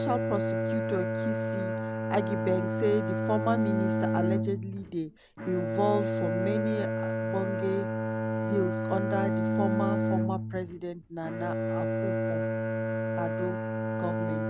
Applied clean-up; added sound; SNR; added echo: none; Bowed string instrument; -3 dB; none.